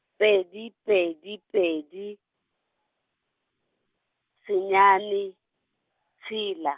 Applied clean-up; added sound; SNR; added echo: none; none; none; none.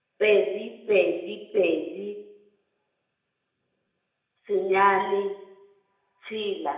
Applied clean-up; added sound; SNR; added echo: none; none; none; reverberation time 0.8 s.